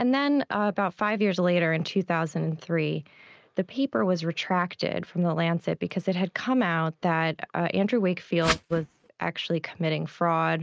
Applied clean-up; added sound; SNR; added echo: neural mask model RNNoise.